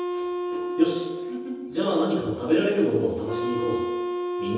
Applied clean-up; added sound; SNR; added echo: none; Wind instrument, woodwind instrument; 4 dB; reverberation time 1.1 s.